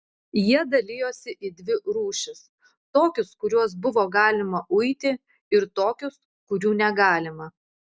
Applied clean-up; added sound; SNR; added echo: none; none; none; none.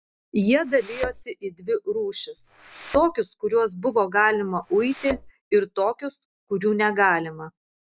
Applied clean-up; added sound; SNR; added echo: none; Thump, thud; 14 dB; none.